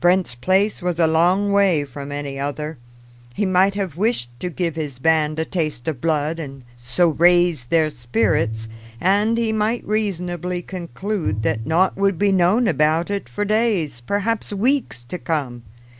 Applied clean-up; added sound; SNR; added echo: none; Bowed string instrument; 9 dB; none.